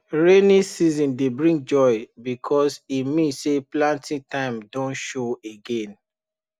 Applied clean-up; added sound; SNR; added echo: none; none; none; none.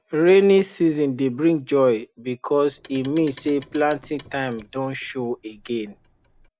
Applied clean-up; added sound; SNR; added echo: none; Clock; 16 dB; none.